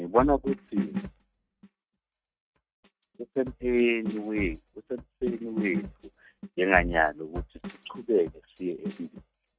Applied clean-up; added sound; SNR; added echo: neural mask model RNNoise.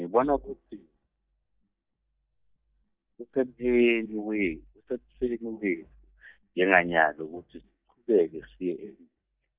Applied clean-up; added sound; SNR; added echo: neural mask model DeepFilterNet 3.